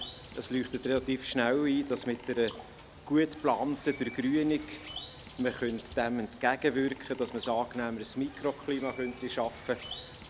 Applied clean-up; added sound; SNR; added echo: none; Bird; 10 dB; none.